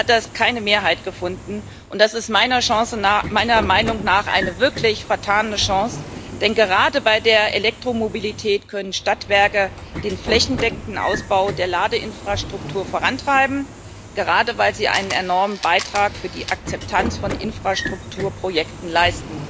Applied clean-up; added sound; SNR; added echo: none; Sliding door / Train + Camera; 11 dB; none.